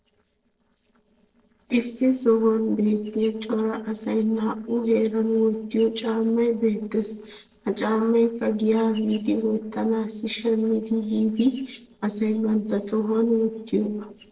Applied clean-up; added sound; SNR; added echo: neural separator model SepFormer DNS4.